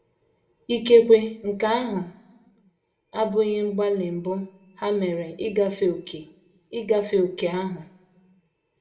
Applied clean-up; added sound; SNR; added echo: none; none; none; reverberation time 0.6 s.